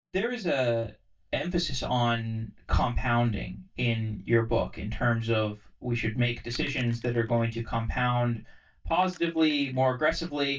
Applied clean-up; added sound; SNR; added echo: neural mask model DeepFilterNet 3.